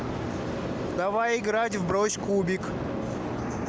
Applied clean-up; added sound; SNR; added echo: none; none; none; none.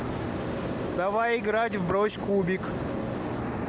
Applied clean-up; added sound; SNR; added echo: none; Boiling; 18 dB; none.